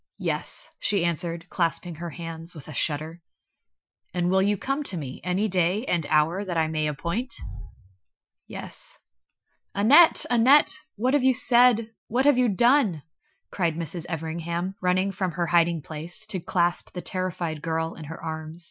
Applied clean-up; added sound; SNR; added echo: classical method Wiener filter.